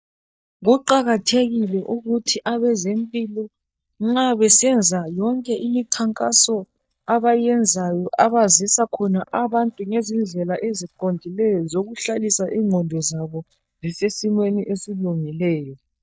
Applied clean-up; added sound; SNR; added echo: neural mask model DeepFilterNet 3.